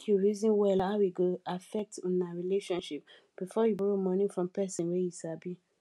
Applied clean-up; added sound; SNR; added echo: none; none; none; none.